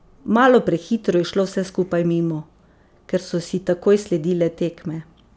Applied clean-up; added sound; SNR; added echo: none; none; none; none.